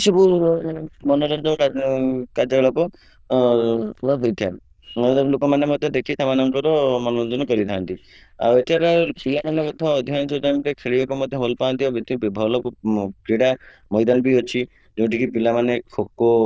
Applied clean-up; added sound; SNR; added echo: neural diffusion model UNIVERSE++.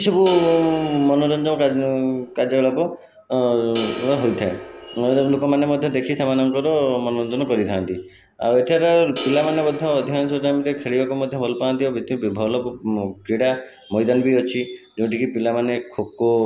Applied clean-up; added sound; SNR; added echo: none; Crash cymbal; 14 dB; none.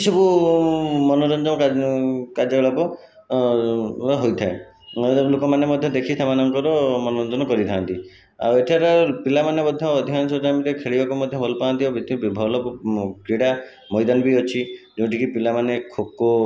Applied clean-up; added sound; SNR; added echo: none; none; none; none.